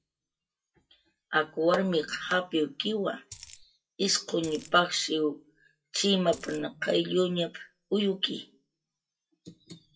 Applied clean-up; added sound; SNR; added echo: classical method WPE with log-MMSE.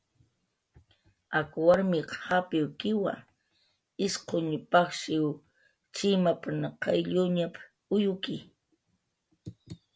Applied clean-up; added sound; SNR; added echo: none; none; none; none.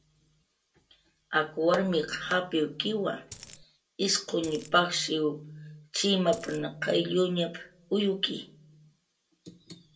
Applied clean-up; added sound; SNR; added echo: none; Coin (dropping); 16 dB; reverberation time 0.2 s.